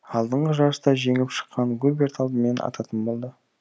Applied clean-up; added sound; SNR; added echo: none; none; none; none.